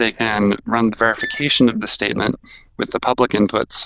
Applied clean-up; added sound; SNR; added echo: neural diffusion model UNIVERSE++.